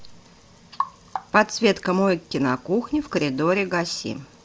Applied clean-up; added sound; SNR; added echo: none; none; none; none.